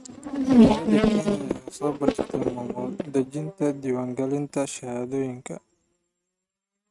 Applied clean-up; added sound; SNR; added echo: neural mask model RNNoise.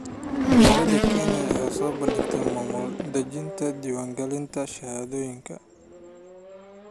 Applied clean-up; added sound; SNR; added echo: none; Race car, auto racing / Accelerating, revving, vroom; -5 dB; none.